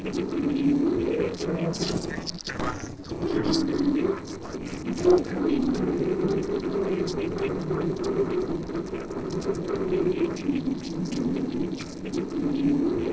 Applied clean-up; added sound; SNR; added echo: neural separator model SepFormer DNS4.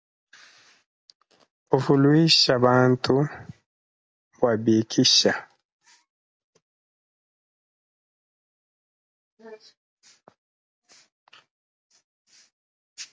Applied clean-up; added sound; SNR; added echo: none; none; none; none.